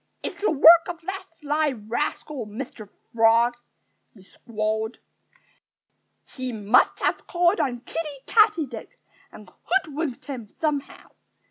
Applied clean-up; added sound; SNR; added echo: none; none; none; none.